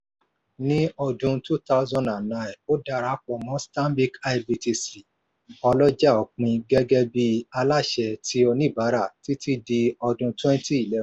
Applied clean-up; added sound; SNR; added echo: none; none; none; none.